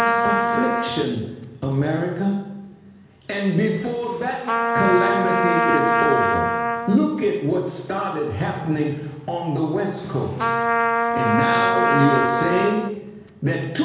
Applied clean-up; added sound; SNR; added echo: none; Trumpet; 0 dB; reverberation time 1.1 s.